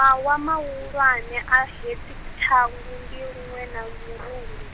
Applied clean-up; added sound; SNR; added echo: none; Rain; 11 dB; none.